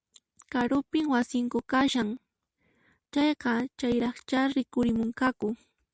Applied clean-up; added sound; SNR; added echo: none; none; none; none.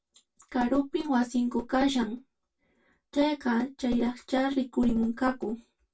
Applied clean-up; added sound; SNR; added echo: none; none; none; reverberation time 0.1 s.